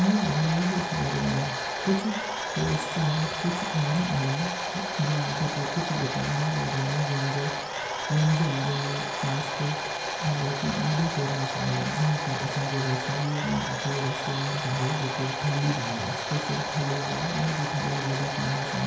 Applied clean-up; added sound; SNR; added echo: none; Domestic sounds, home sounds; 3 dB; reverberation time 0.6 s.